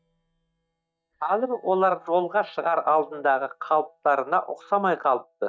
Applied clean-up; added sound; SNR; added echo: neural mask model DeepFilterNet 3.